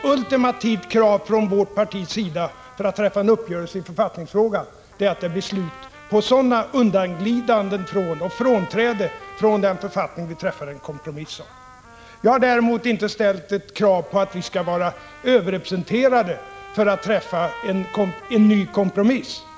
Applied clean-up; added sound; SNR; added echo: none; Trumpet; 20 dB; none.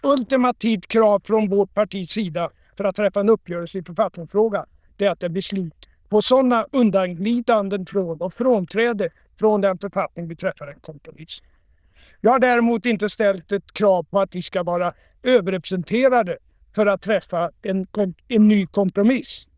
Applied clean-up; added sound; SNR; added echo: neural diffusion model UNIVERSE++.